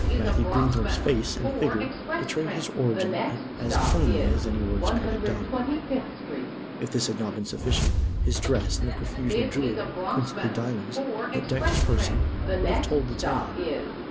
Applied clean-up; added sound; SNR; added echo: none; Subway, metro, underground + Whoosh, swoosh, swish; -3 dB; none.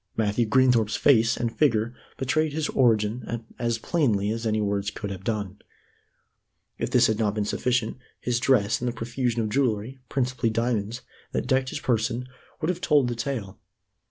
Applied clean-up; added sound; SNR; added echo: none; none; none; none.